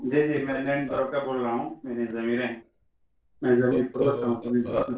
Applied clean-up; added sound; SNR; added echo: neural separator model SepFormer DNS4.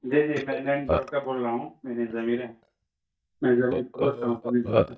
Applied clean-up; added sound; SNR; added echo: neural mask model DeepFilterNet 3.